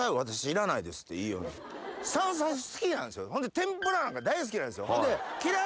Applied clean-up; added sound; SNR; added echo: none; none; none; none.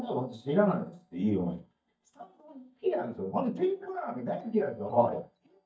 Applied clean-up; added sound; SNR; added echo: neural mask model DeepFilterNet 3.